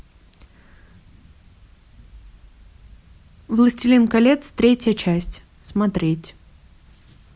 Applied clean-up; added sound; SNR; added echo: none; none; none; none.